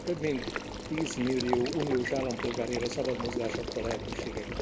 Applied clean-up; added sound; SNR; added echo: none; Water / Liquid; 4 dB; reverberation time 2.8 s.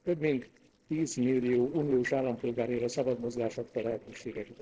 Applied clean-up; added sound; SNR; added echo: neural separator model SepFormer DNS4.